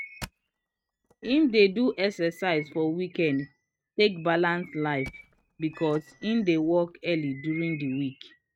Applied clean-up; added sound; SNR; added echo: neural mask model RNNoise.